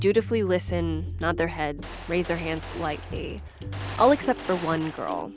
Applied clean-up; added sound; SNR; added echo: none; Gunshot, gunfire; 15 dB; none.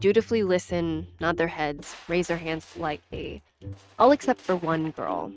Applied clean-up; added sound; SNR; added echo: neural mask model RNNoise.